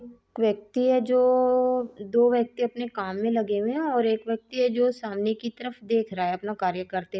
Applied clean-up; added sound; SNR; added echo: none; none; none; none.